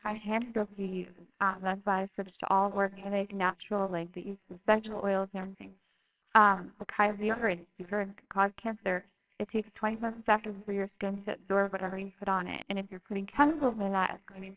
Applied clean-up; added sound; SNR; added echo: neural separator model SepFormer WHAMR!.